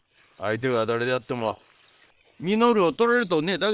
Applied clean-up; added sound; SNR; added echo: neural separator model SepFormer WHAM!.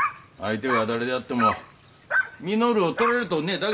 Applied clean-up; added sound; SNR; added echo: none; Dog; 4 dB; none.